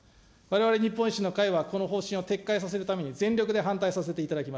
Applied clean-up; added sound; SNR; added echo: none; none; none; none.